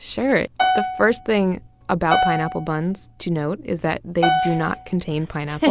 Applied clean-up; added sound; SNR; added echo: none; Piano; 2 dB; none.